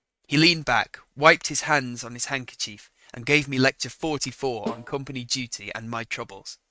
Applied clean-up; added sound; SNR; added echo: neural mask model RNNoise.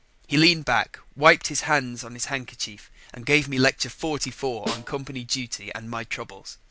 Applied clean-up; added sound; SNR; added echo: none; Snare drum; 11 dB; none.